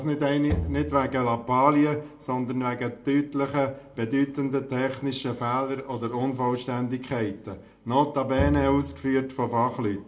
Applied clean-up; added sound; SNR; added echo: none; Bowed string instrument; 8 dB; reverberation time 0.3 s.